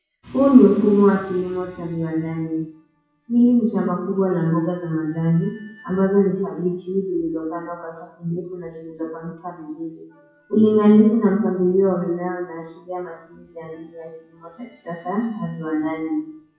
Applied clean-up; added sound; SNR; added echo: classical method WPE with log-MMSE.